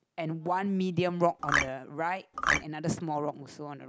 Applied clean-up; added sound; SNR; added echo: none; Marimba, xylophone; -4 dB; none.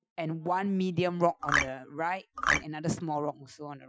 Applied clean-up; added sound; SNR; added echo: classical method Wiener filter.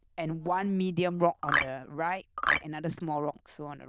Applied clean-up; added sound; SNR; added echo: neural diffusion model UNIVERSE++.